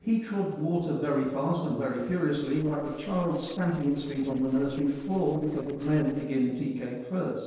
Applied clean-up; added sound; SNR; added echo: neural separator model SepFormer DNS4.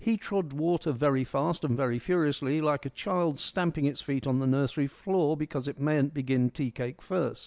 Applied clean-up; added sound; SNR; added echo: none; none; none; none.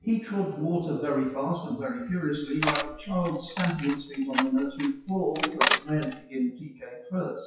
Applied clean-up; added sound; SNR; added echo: classical method WPE with log-MMSE.